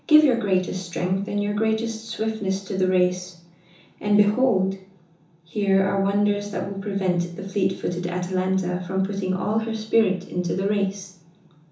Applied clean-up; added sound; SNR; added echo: none; none; none; reverberation time 0.7 s.